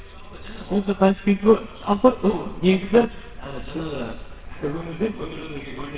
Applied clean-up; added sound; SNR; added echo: neural separator model SepFormer WHAMR!.